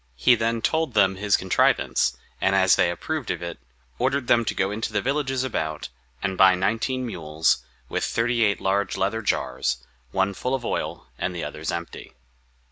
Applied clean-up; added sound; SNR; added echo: none; none; none; none.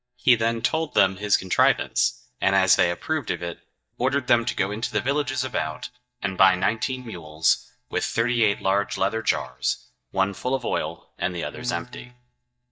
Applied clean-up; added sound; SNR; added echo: neural mask model DeepFilterNet 3.